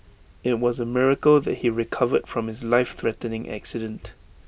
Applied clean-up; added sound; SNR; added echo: none; none; none; none.